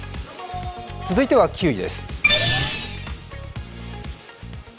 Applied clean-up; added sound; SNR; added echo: none; none; none; none.